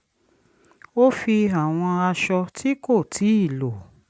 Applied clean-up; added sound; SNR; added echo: none; none; none; none.